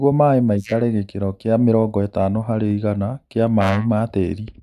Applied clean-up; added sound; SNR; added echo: neural mask model Resemble Enhance denoiser.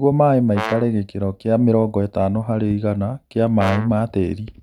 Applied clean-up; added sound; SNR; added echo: none; Brass instrument; 12 dB; none.